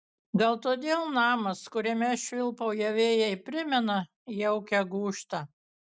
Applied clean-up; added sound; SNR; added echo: none; none; none; none.